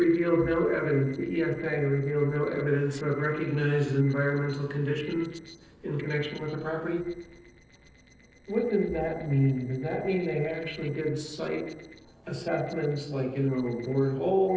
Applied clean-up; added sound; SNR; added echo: neural separator model SepFormer DNS4.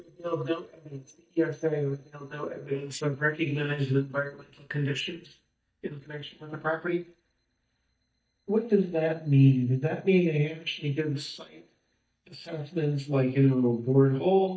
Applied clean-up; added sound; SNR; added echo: neural mask model DeepFilterNet 3.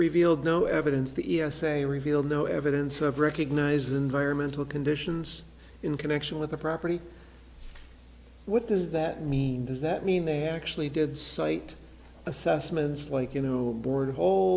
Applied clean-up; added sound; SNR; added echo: none; none; none; none.